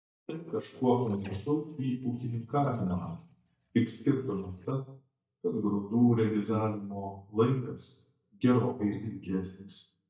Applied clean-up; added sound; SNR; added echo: neural mask model DeepFilterNet 3.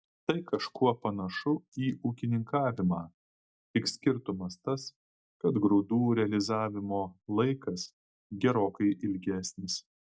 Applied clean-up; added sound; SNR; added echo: none; none; none; none.